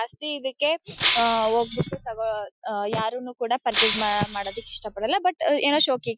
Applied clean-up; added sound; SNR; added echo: classical method Wiener filter.